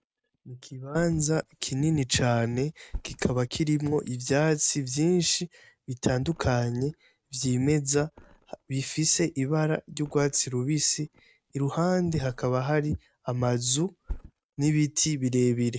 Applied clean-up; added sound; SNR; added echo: neural mask model RNNoise.